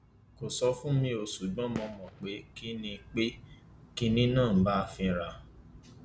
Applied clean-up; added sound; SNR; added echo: none; Gunshot, gunfire; 18 dB; none.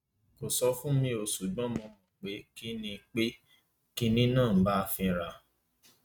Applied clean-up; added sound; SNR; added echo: neural mask model RNNoise.